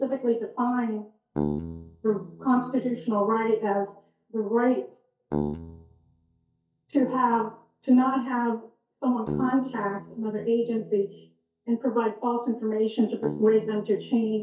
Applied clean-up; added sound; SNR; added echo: neural mask model DeepFilterNet 3.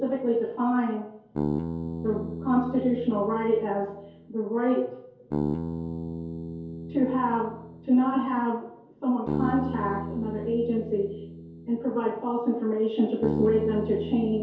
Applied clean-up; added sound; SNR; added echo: none; Bass guitar; 7 dB; reverberation time 2.4 s.